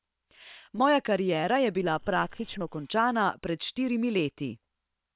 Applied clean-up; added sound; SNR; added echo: neural separator model SepFormer WHAM!.